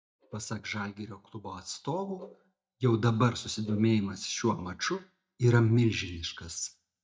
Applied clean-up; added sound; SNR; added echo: neural mask model DeepFilterNet 3.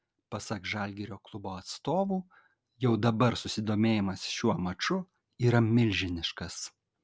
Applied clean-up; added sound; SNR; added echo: none; none; none; none.